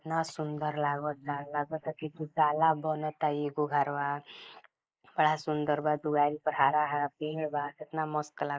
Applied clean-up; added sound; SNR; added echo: neural mask model Resemble Enhance denoiser.